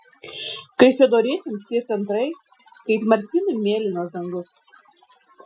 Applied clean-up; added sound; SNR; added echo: classical method Wiener filter.